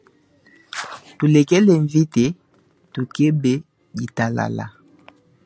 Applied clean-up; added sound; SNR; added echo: none; none; none; none.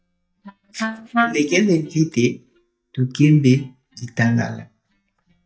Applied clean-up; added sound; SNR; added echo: neural mask model DeepFilterNet 3.